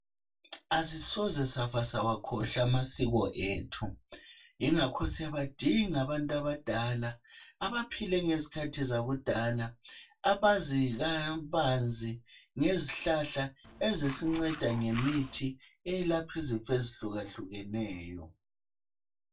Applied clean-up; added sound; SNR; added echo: none; Tools; 14 dB; reverberation time 0.2 s.